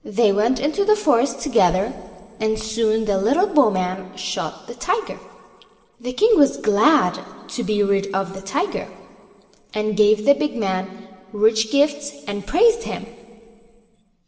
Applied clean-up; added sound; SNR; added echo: none; none; none; reverberation time 1.9 s.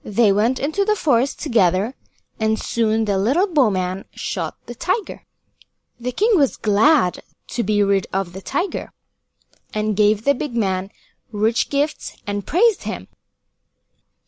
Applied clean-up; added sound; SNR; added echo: none; none; none; none.